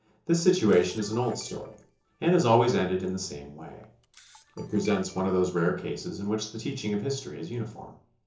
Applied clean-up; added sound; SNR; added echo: neural separator model SepFormer DNS4.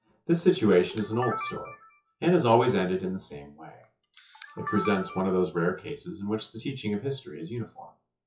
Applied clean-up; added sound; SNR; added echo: classical method WPE with log-MMSE.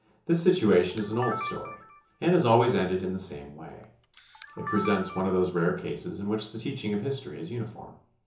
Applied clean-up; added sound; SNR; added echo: none; Camera; 12 dB; reverberation time 0.6 s.